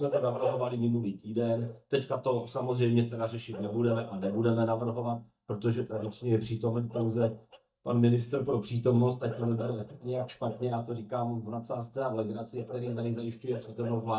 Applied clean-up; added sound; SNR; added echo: neural mask model DeepFilterNet 3.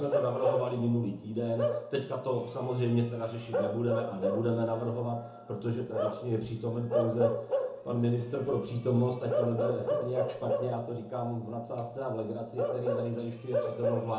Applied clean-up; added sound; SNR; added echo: none; Bark / Livestock, farm animals, working animals; 3 dB; reverberation time 0.7 s.